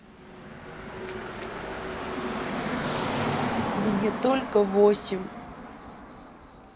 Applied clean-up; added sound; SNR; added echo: none; Car passing by / Traffic noise, roadway noise; 3 dB; none.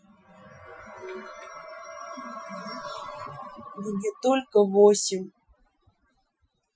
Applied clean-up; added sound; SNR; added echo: classical method Wiener filter.